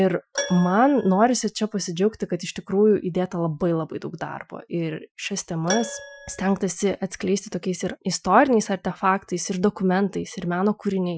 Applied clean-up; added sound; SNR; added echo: classical method Wiener filter.